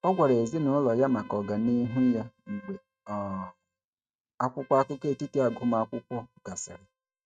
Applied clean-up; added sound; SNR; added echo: neural mask model RNNoise.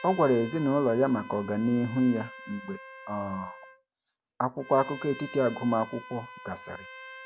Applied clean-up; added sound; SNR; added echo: none; Trumpet; 17 dB; none.